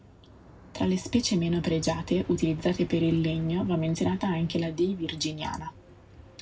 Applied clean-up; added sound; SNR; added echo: none; Aircraft; 20 dB; reverberation time 0.4 s.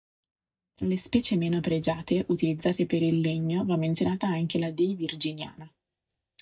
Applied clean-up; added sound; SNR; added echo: neural mask model DeepFilterNet 3.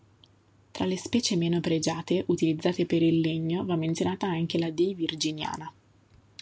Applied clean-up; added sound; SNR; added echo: none; none; none; none.